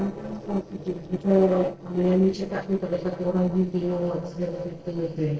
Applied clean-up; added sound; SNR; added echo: neural separator model SepFormer DNS4.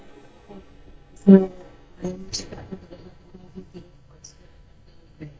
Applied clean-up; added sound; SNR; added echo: neural mask model DeepFilterNet 3.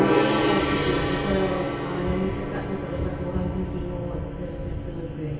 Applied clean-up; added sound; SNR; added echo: none; Gong; -1 dB; reverberation time 1.3 s.